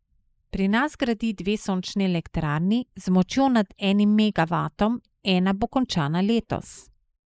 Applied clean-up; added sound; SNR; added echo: neural mask model Resemble Enhance denoiser.